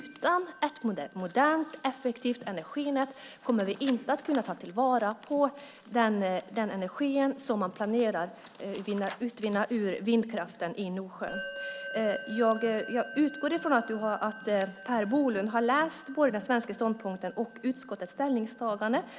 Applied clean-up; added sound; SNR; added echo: none; Musical instrument; 18 dB; none.